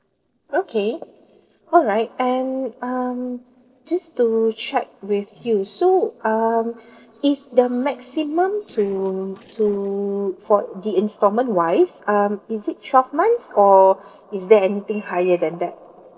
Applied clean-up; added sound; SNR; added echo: neural separator model SepFormer DNS4.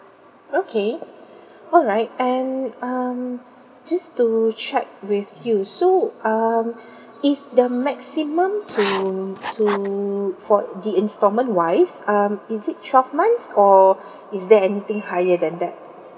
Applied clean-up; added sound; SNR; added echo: none; Writing; 9 dB; none.